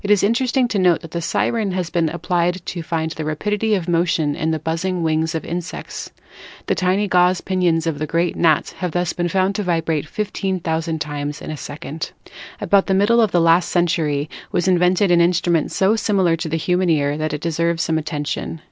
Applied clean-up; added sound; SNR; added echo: none; none; none; none.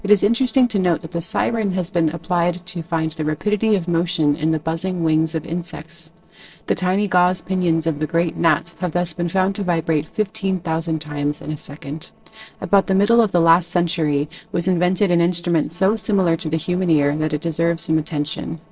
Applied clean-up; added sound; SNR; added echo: neural separator model SepFormer DNS4.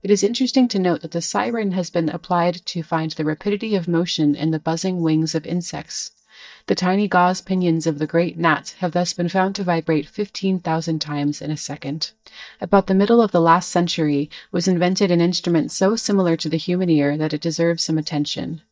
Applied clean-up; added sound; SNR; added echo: neural mask model DeepFilterNet 3.